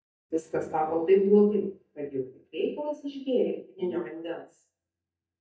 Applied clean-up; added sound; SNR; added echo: neural mask model DeepFilterNet 3.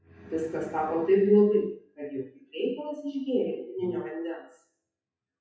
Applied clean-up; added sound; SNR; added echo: classical method WPE with log-MMSE.